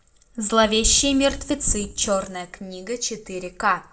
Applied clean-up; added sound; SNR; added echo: none; Wind; 16 dB; reverberation time 0.3 s.